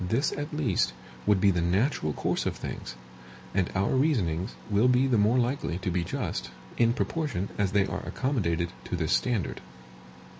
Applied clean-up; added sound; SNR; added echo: none; none; none; none.